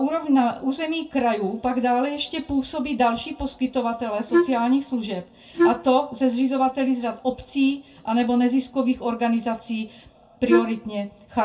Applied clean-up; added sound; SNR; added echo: none; Wind instrument, woodwind instrument; -1 dB; reverberation time 0.2 s.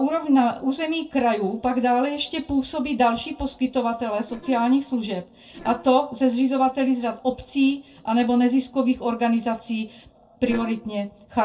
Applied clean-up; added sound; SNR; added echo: neural separator model SepFormer DNS4.